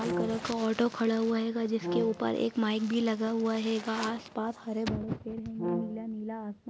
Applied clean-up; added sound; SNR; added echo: none; Brass instrument; 7 dB; none.